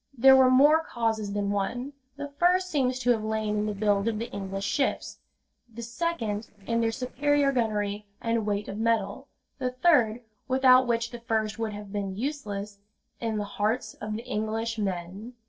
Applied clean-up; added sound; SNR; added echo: neural separator model SepFormer DNS4.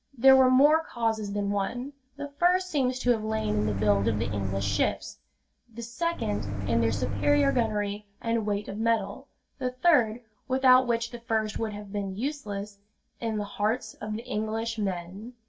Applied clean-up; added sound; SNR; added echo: none; Microwave oven; 3 dB; reverberation time 0.2 s.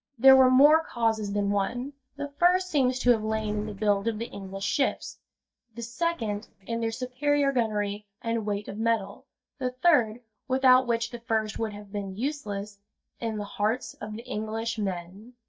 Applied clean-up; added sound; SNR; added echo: neural mask model DeepFilterNet 3.